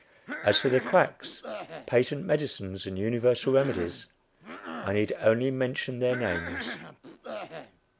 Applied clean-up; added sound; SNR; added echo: none; Cough; 12 dB; none.